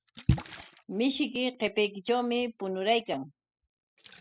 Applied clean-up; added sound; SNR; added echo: classical method spectral subtraction.